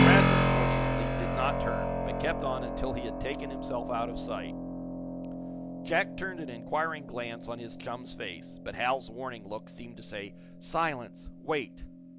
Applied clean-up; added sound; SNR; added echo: none; Keyboard (musical); -3 dB; none.